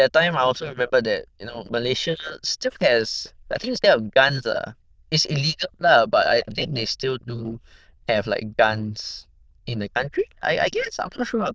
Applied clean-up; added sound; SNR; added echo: neural diffusion model UNIVERSE++.